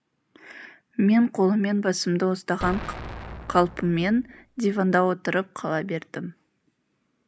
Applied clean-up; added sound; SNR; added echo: none; Explosion; 13 dB; none.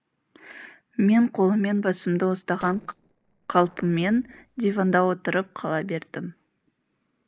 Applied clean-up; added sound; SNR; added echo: neural separator model SepFormer DNS4.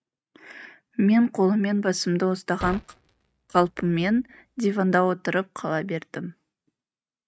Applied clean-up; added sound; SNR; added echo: neural mask model RNNoise.